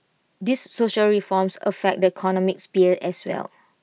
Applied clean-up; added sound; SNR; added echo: none; none; none; none.